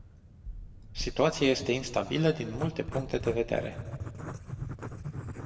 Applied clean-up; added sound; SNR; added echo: none; Writing; 8 dB; reverberation time 1.1 s.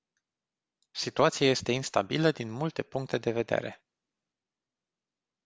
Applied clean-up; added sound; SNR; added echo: none; none; none; none.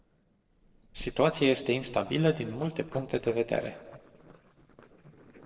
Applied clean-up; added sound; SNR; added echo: neural separator model SepFormer DNS4.